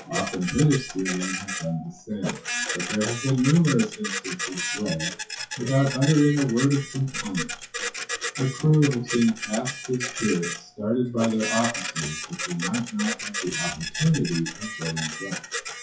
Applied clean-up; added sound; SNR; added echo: classical method WPE with log-MMSE.